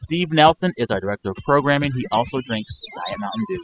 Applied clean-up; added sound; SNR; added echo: classical method spectral subtraction.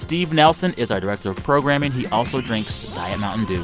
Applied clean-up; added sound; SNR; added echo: none; none; none; none.